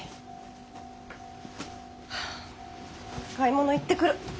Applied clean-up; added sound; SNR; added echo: none; none; none; none.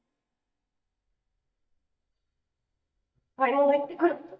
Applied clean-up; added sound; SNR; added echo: neural mask model DeepFilterNet 3.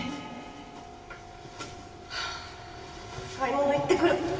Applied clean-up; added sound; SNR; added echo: none; Acoustic guitar / Strum; 20 dB; reverberation time 2.8 s.